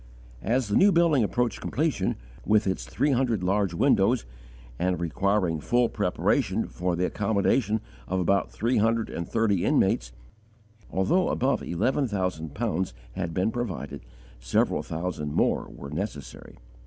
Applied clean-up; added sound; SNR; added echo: none; none; none; none.